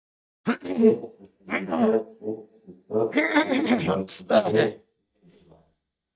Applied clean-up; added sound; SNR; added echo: neural mask model DeepFilterNet 3.